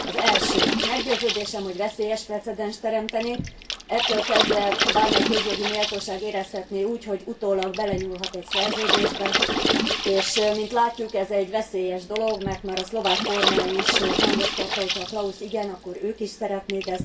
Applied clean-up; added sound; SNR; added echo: none; Water / Splash, splatter; 0 dB; reverberation time 0.2 s.